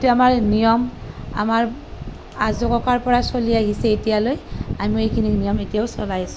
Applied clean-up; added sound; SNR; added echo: none; none; none; none.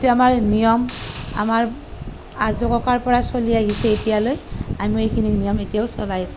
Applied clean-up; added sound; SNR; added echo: none; Hiss; 19 dB; none.